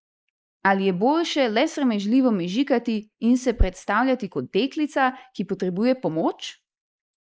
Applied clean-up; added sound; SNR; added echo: neural mask model Resemble Enhance denoiser.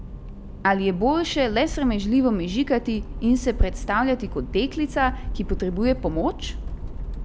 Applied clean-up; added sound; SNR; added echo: none; Accelerating, revving, vroom; 9 dB; none.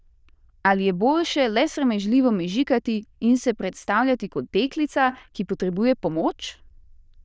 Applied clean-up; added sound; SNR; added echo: neural diffusion model UNIVERSE++.